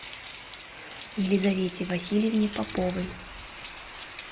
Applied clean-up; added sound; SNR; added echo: none; Rain; 13 dB; none.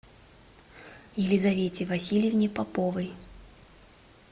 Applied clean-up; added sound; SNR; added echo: none; none; none; none.